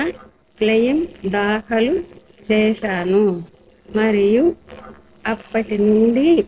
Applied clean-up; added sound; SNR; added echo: neural separator model SepFormer DNS4.